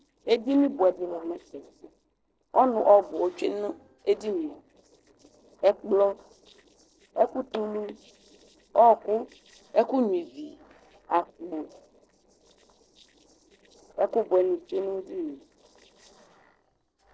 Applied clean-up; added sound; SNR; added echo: neural separator model SepFormer DNS4.